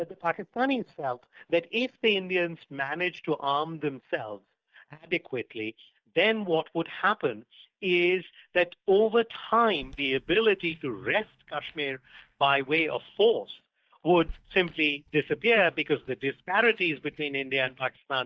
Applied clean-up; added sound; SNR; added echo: neural mask model DeepFilterNet 3.